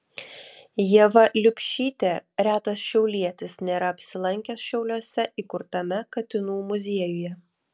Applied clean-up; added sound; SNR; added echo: none; none; none; none.